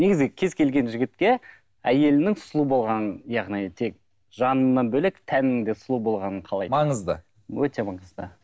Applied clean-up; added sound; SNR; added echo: none; none; none; none.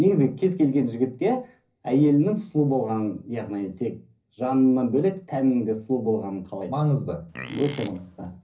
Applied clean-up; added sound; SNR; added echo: none; Livestock, farm animals, working animals; 16 dB; reverberation time 0.5 s.